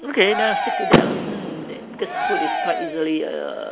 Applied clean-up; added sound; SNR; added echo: none; Door / Car + Cheering; -1 dB; none.